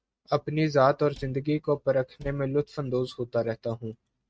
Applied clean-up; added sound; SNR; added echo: neural mask model RNNoise.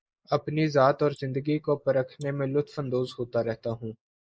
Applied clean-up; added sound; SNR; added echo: neural mask model Resemble Enhance denoiser.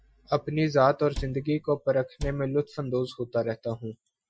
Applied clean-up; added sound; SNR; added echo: classical method Wiener filter.